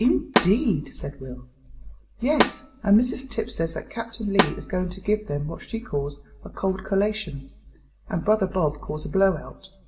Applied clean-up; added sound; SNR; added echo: none; Snare drum; 3 dB; reverberation time 0.8 s.